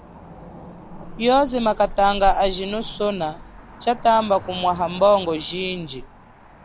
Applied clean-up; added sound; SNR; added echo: none; Cricket / Motor vehicle (road); 13 dB; none.